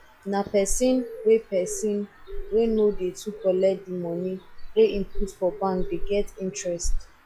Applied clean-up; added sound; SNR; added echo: classical method log-MMSE.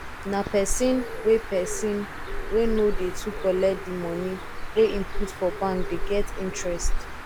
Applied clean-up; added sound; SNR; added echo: none; Bird; 3 dB; none.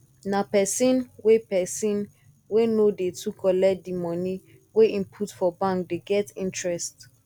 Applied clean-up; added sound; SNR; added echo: none; none; none; none.